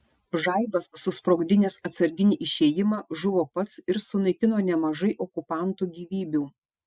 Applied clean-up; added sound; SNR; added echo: none; none; none; none.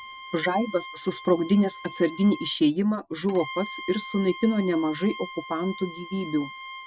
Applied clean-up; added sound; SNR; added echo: none; Bowed string instrument; 14 dB; none.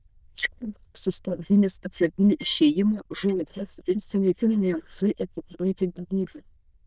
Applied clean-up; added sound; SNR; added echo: neural diffusion model UNIVERSE++.